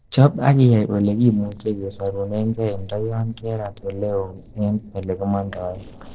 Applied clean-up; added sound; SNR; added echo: neural separator model SepFormer DNS4.